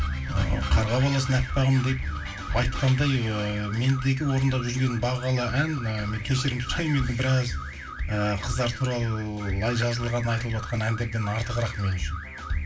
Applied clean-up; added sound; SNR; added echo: none; Alarm / Car; 15 dB; reverberation time 0.2 s.